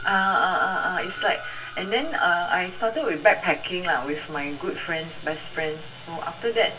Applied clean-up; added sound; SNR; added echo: none; Train; 12 dB; reverberation time 0.1 s.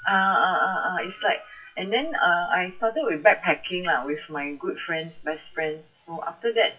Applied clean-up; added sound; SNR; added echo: classical method WPE with log-MMSE.